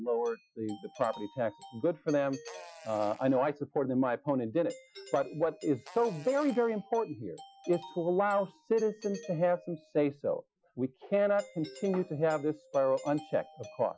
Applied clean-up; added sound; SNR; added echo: classical method Wiener filter.